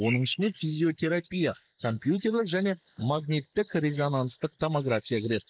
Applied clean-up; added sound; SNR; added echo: neural mask model Resemble Enhance denoiser.